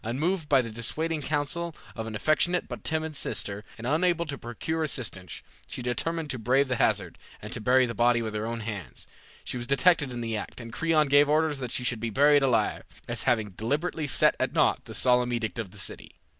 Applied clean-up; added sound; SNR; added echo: none; none; none; none.